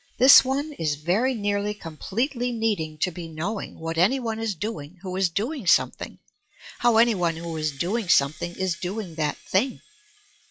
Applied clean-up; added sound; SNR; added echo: classical method log-MMSE.